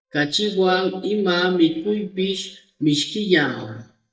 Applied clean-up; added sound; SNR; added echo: neural mask model DeepFilterNet 3.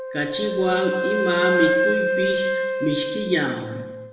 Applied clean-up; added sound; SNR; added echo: none; Wind instrument, woodwind instrument; -1 dB; reverberation time 1.0 s.